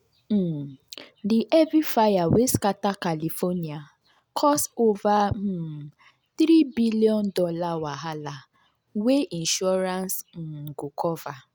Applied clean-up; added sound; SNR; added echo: none; none; none; none.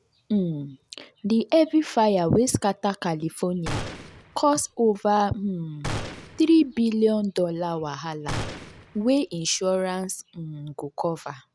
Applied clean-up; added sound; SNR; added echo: none; Gunshot, gunfire; 11 dB; none.